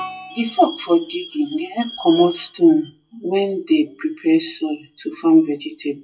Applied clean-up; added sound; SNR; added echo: classical method WPE with log-MMSE.